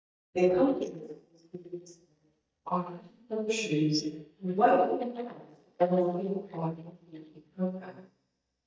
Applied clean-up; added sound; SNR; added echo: neural mask model DeepFilterNet 3.